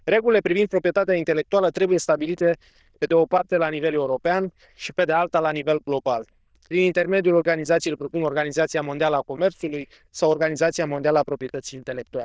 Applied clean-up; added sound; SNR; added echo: neural diffusion model UNIVERSE++.